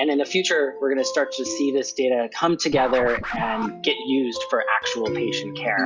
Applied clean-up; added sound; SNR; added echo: classical method log-MMSE.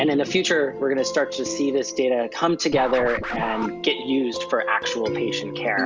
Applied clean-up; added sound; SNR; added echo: none; Scratching (performance technique); 11 dB; none.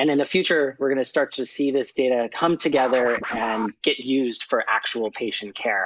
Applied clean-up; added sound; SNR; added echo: neural mask model Resemble Enhance denoiser.